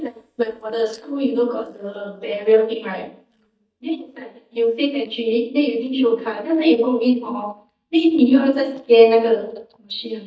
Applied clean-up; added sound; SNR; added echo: neural mask model DeepFilterNet 3.